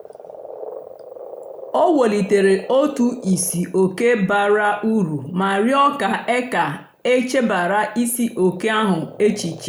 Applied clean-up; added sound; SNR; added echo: none; Frog; 19 dB; none.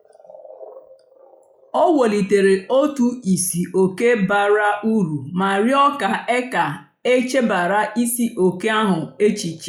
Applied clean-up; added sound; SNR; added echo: classical method log-MMSE.